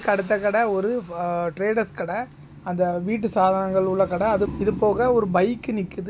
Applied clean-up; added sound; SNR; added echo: none; none; none; none.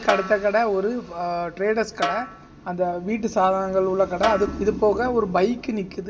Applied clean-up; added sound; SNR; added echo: none; Snare drum; 11 dB; reverberation time 0.4 s.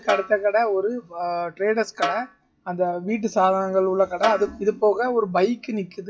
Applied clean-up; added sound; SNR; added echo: classical method WPE with log-MMSE.